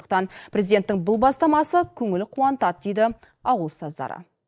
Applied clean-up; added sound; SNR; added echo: neural mask model DeepFilterNet 3.